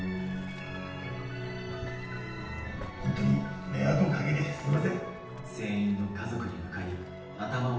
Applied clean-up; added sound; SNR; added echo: none; Boiling; 17 dB; reverberation time 0.9 s.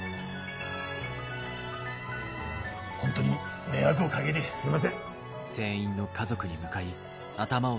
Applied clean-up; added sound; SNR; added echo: none; none; none; none.